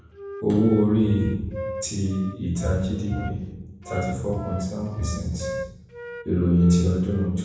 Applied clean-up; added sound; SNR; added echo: none; Wind instrument, woodwind instrument; 13 dB; reverberation time 1.1 s.